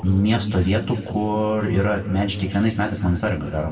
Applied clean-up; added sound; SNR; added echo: none; none; none; reverberation time 2.1 s.